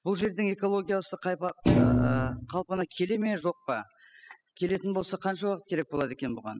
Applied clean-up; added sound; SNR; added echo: classical method spectral subtraction.